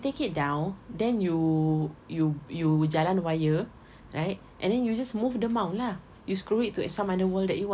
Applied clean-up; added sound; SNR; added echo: none; none; none; none.